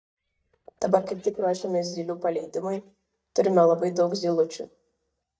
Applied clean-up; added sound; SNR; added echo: neural mask model DeepFilterNet 3.